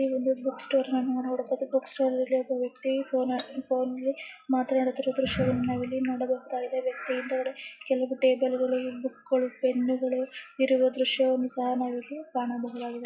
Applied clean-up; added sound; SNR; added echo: classical method WPE with log-MMSE.